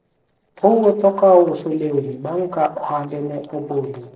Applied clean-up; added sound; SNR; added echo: neural separator model SepFormer DNS4.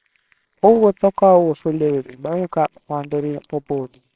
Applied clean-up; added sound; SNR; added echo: neural separator model SepFormer WHAMR!.